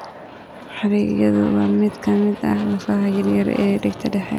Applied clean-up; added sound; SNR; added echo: none; Aircraft; 15 dB; none.